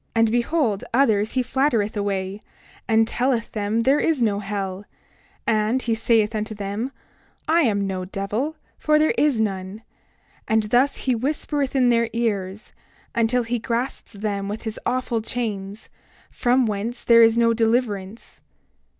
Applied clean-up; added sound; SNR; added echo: none; none; none; none.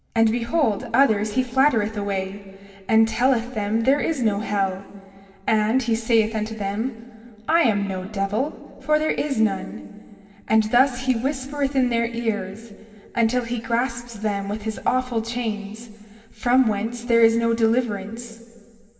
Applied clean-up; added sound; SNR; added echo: none; none; none; reverberation time 1.9 s.